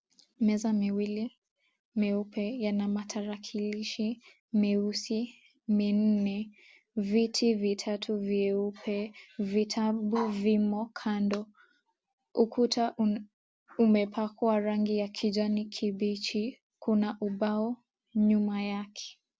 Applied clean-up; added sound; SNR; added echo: none; none; none; none.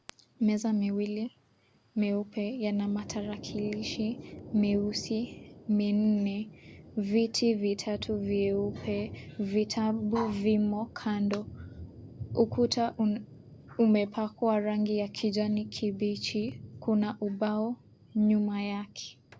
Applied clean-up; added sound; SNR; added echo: none; Thunder; 16 dB; none.